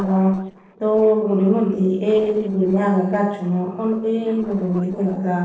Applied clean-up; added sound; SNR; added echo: neural separator model SepFormer DNS4.